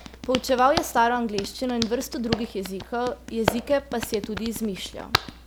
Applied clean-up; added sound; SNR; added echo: none; Hands; 7 dB; none.